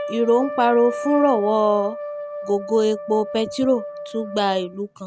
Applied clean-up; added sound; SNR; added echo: none; Trumpet; 10 dB; none.